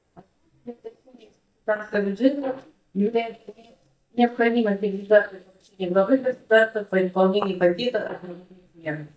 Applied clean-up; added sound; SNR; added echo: neural mask model DeepFilterNet 3.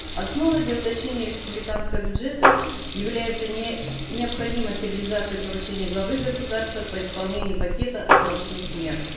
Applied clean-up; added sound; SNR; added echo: none; Water tap, faucet / Liquid; -2 dB; reverberation time 0.9 s.